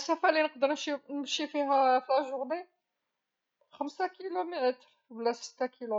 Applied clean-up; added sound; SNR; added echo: none; none; none; none.